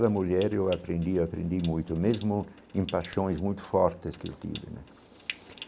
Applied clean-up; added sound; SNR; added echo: none; Trickle, dribble / Sink (filling or washing) / Water tap, faucet; 18 dB; none.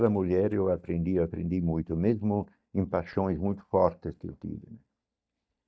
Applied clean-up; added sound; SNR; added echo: neural mask model DeepFilterNet 3.